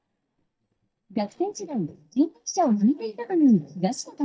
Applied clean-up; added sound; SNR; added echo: neural mask model DeepFilterNet 3.